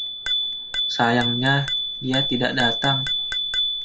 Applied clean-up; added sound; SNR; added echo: none; Bicycle bell; 1 dB; none.